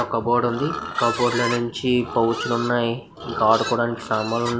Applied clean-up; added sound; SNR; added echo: none; Livestock, farm animals, working animals; 10 dB; none.